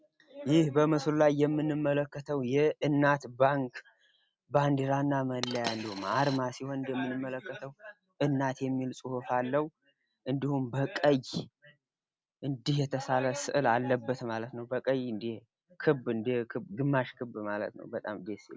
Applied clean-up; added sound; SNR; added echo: none; Coin (dropping); 9 dB; none.